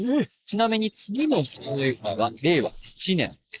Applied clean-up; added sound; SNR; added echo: neural mask model Resemble Enhance denoiser.